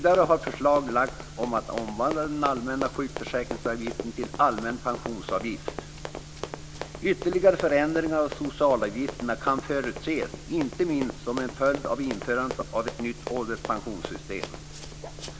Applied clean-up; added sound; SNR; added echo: none; Run; 12 dB; none.